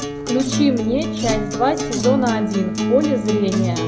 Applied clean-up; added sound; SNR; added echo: none; Acoustic guitar; 1 dB; none.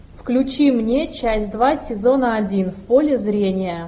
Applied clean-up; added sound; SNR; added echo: none; none; none; none.